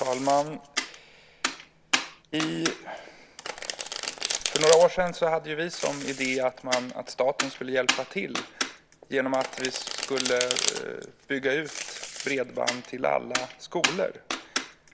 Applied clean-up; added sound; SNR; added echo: none; Domestic sounds, home sounds; 5 dB; none.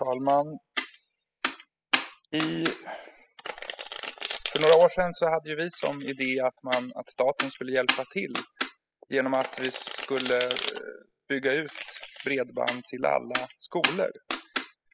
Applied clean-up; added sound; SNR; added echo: classical method spectral subtraction.